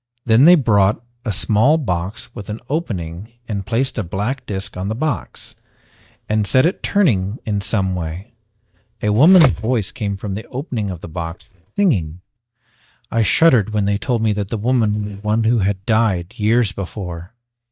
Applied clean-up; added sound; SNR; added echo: neural mask model DeepFilterNet 3.